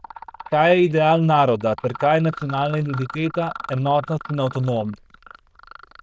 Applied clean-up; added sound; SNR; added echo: neural diffusion model UNIVERSE++.